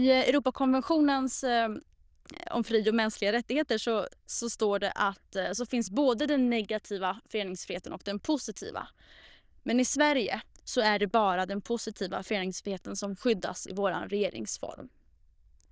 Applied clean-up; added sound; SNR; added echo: neural diffusion model UNIVERSE++.